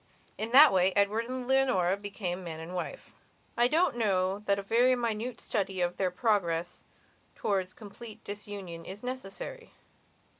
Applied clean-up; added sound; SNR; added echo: none; none; none; none.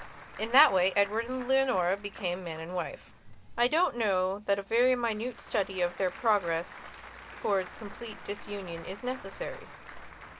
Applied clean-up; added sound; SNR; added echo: none; Applause / Crowd; 16 dB; none.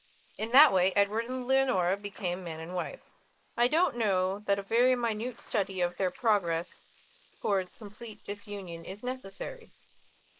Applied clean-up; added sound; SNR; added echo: neural mask model Resemble Enhance denoiser.